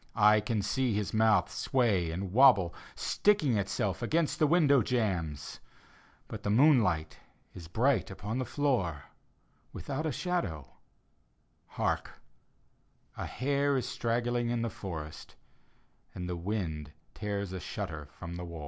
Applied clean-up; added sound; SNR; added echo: none; none; none; none.